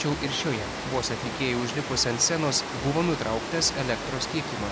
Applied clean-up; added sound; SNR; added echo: none; Water; 5 dB; none.